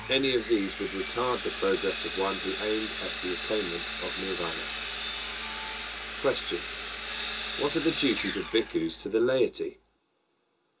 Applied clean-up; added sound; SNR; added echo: none; Sawing; 3 dB; reverberation time 0.2 s.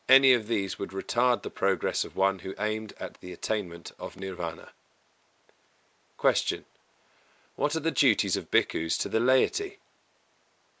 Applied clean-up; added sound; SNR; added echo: none; none; none; none.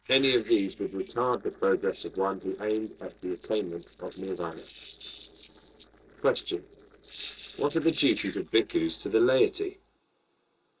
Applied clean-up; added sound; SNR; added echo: neural separator model SepFormer DNS4.